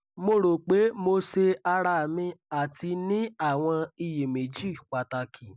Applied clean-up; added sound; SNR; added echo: none; none; none; none.